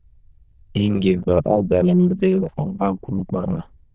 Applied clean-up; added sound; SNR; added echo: neural diffusion model UNIVERSE++.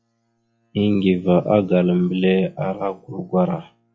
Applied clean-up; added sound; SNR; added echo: classical method log-MMSE.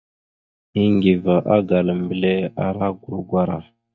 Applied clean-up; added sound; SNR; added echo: neural mask model DeepFilterNet 3.